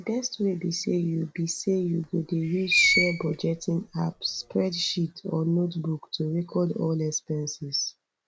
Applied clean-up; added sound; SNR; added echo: none; Screech; 3 dB; none.